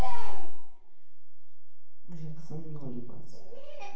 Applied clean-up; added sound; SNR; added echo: none; none; none; reverberation time 1.0 s.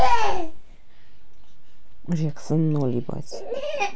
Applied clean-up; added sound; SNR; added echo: none; none; none; none.